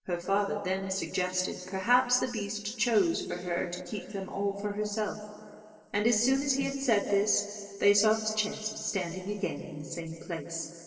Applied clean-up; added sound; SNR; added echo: neural separator model SepFormer DNS4.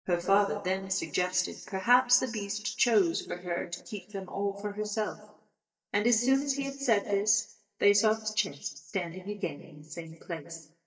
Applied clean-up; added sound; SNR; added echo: neural mask model DeepFilterNet 3.